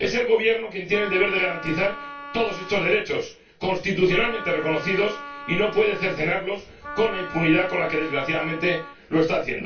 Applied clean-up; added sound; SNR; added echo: none; Wind instrument, woodwind instrument; 13 dB; reverberation time 0.2 s.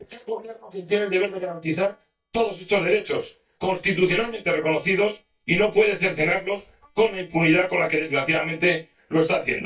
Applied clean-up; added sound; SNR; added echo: neural mask model DeepFilterNet 3.